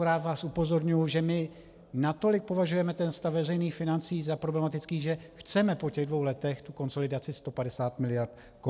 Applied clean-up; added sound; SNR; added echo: none; none; none; none.